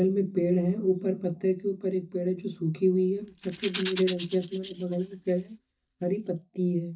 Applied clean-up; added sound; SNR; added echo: neural mask model DeepFilterNet 3.